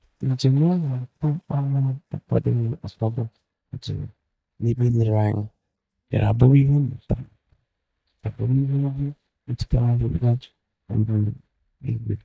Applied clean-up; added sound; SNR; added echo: neural mask model DeepFilterNet 3.